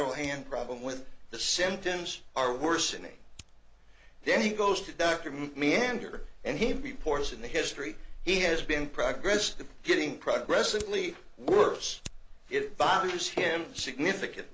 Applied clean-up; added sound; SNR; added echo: none; Fire; 11 dB; none.